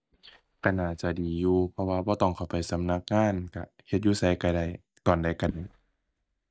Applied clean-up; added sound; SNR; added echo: neural mask model DeepFilterNet 3.